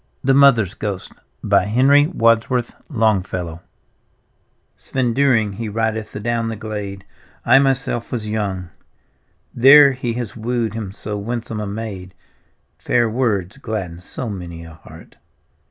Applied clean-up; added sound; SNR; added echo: none; none; none; none.